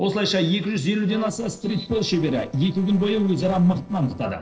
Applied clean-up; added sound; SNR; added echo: neural separator model SepFormer DNS4.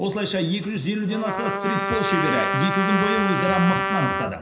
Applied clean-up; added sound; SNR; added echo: none; Trumpet; 2 dB; reverberation time 0.5 s.